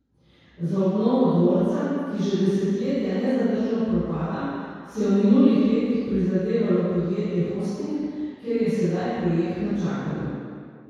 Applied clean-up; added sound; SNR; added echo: none; none; none; reverberation time 2.0 s.